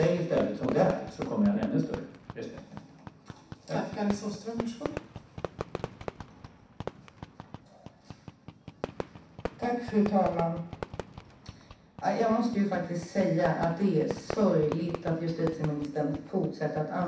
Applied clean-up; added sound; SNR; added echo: none; Fireworks; 11 dB; reverberation time 0.7 s.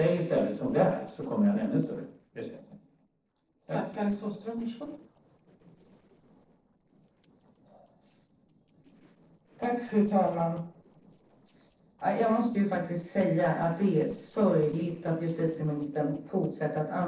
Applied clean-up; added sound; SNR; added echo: neural separator model SepFormer DNS4.